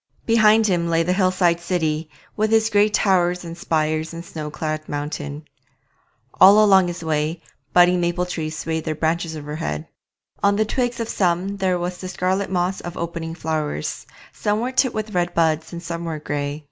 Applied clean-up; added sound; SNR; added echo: none; none; none; none.